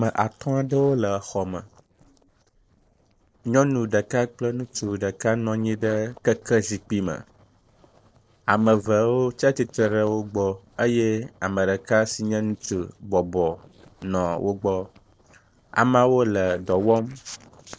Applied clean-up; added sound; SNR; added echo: neural separator model SepFormer DNS4.